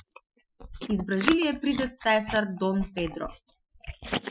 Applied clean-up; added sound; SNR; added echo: classical method Wiener filter.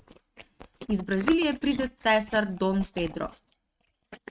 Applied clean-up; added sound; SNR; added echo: neural mask model RNNoise.